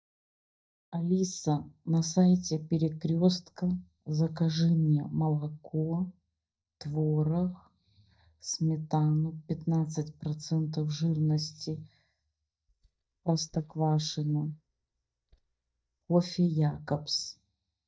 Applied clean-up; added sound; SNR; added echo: neural mask model DeepFilterNet 3.